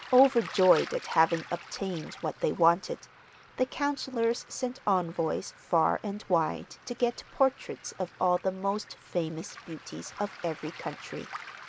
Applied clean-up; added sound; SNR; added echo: none; Waves, surf; 18 dB; none.